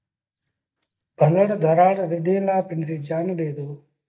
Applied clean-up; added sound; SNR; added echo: neural mask model DeepFilterNet 3.